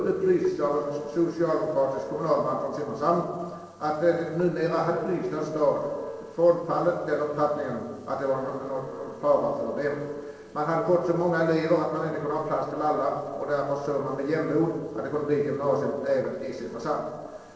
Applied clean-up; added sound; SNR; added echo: neural separator model SepFormer DNS4.